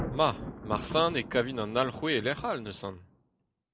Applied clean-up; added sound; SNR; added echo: none; Thunder; 10 dB; none.